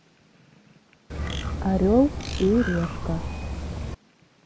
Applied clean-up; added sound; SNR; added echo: none; Bird; 4 dB; none.